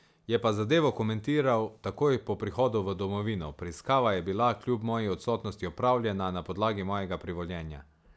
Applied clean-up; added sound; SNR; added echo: none; none; none; none.